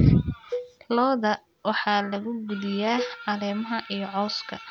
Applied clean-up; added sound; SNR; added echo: none; Cowbell; 14 dB; none.